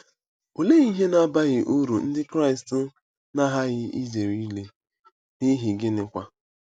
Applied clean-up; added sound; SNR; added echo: none; none; none; none.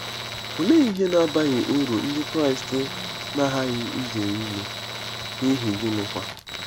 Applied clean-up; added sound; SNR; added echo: none; Tools; 8 dB; none.